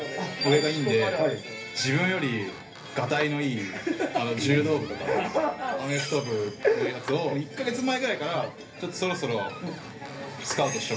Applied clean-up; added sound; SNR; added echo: none; Squeak; 17 dB; reverberation time 0.3 s.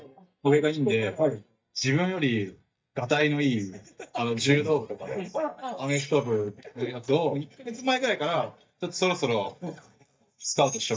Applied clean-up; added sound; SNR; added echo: neural mask model DeepFilterNet 3.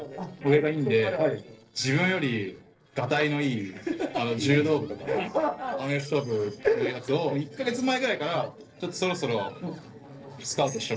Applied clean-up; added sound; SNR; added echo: neural separator model SepFormer DNS4.